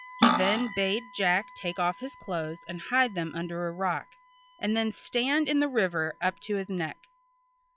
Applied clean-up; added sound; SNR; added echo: classical method log-MMSE.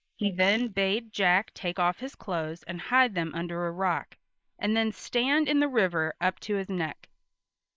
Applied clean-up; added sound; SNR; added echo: neural mask model Resemble Enhance denoiser.